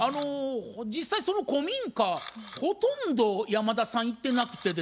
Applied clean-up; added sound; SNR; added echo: none; Camera; 18 dB; none.